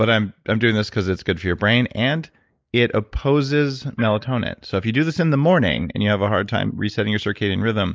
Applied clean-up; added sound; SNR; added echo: neural mask model Resemble Enhance denoiser.